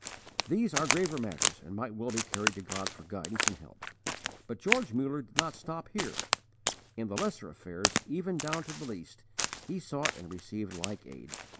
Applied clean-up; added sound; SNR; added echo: none; Crack; 0 dB; none.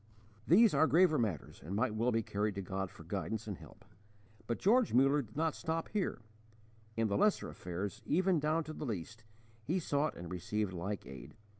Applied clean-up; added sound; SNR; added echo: none; none; none; none.